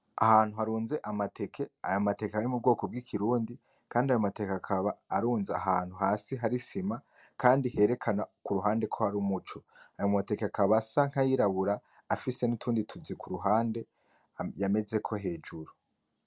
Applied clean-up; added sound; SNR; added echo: none; none; none; none.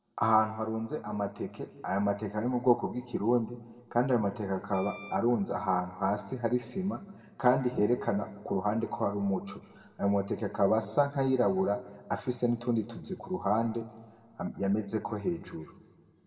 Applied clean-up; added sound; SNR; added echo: none; Wind instrument, woodwind instrument; 18 dB; reverberation time 1.3 s.